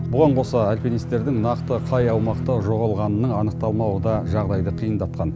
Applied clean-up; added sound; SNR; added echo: none; Guitar; 5 dB; none.